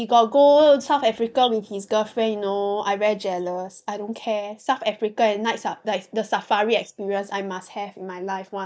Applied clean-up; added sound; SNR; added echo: neural mask model DeepFilterNet 3.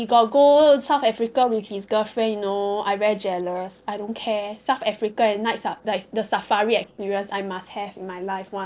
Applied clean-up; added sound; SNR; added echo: neural separator model SepFormer DNS4.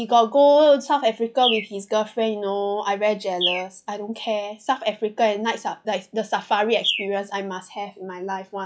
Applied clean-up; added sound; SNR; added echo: classical method log-MMSE.